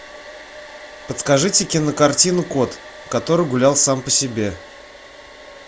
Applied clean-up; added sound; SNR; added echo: none; Domestic sounds, home sounds; 18 dB; none.